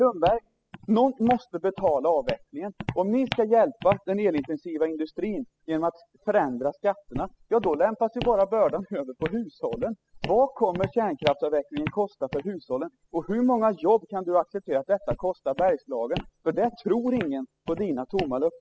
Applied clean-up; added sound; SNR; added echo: classical method spectral subtraction.